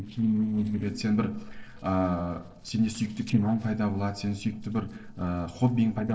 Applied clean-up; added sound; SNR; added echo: neural separator model SepFormer DNS4.